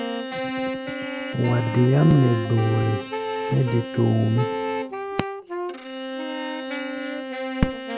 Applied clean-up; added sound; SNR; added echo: none; Bowed string instrument + Wind instrument, woodwind instrument; 5 dB; none.